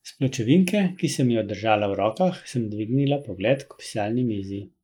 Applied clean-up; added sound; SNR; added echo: neural mask model Resemble Enhance denoiser.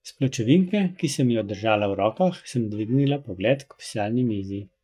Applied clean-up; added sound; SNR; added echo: neural mask model DeepFilterNet 3.